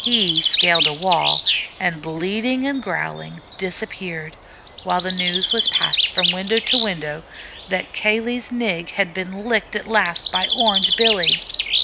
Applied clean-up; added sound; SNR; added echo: none; Bird; -2 dB; none.